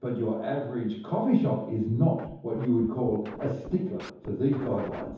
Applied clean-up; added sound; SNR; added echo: none; Scratching (performance technique); 17 dB; reverberation time 0.9 s.